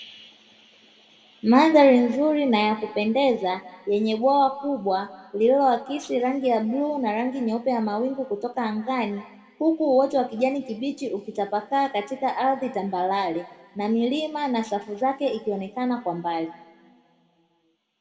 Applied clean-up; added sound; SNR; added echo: none; none; none; reverberation time 1.6 s.